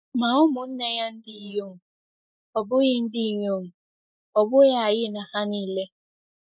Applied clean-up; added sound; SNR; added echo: neural mask model Resemble Enhance denoiser.